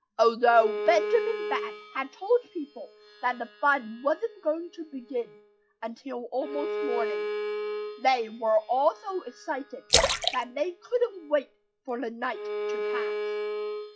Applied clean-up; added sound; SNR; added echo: classical method log-MMSE.